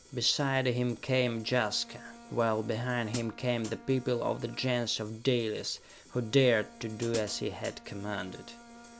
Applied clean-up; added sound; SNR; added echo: none; Hi-hat + Bowed string instrument; 18 dB; none.